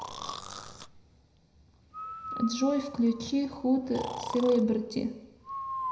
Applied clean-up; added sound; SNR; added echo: none; Breathing; 10 dB; reverberation time 0.8 s.